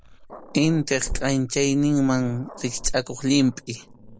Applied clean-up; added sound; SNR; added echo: none; Growling; 12 dB; none.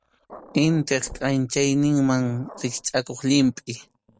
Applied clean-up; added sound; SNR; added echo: neural mask model RNNoise.